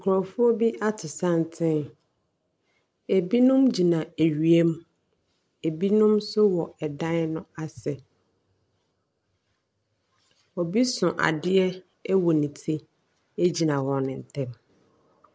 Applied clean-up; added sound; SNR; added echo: none; none; none; none.